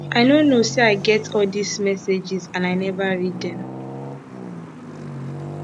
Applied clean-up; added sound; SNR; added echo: none; Traffic noise, roadway noise; 12 dB; none.